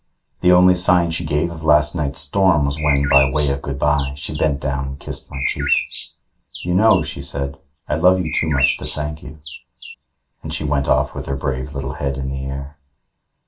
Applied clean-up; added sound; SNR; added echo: none; Bird; 7 dB; reverberation time 0.2 s.